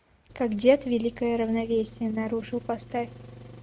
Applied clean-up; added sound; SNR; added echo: none; Engine; 19 dB; none.